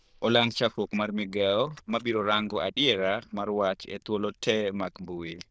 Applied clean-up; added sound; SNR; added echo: neural diffusion model UNIVERSE++.